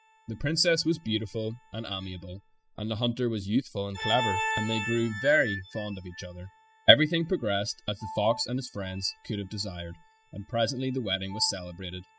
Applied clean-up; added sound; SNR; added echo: classical method spectral subtraction.